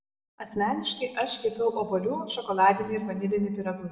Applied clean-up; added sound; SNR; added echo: none; none; none; reverberation time 1.3 s.